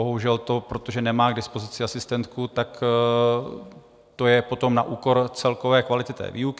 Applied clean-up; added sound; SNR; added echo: none; none; none; none.